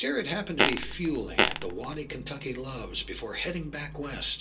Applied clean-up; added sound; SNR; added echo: none; Fart; -4 dB; reverberation time 0.2 s.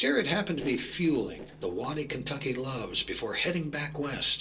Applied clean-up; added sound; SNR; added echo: neural separator model SepFormer DNS4.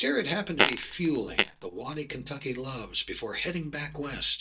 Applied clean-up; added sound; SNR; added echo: neural mask model DeepFilterNet 3.